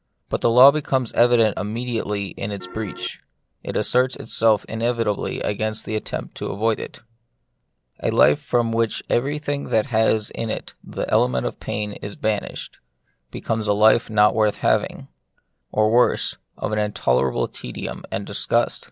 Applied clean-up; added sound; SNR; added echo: none; Piano; 14 dB; none.